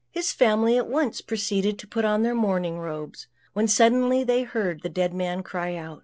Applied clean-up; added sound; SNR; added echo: none; none; none; none.